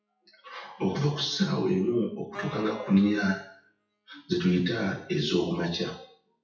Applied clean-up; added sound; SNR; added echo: classical method WPE with log-MMSE.